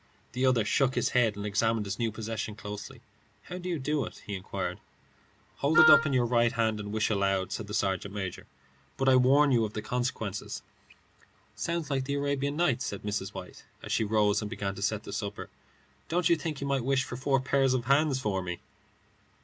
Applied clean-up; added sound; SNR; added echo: none; Wind instrument, woodwind instrument; -4 dB; none.